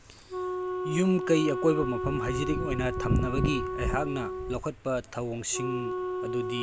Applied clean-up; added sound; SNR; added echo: none; Wind instrument, woodwind instrument; 4 dB; none.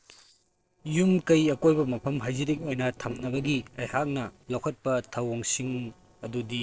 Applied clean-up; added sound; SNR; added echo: neural separator model SepFormer DNS4.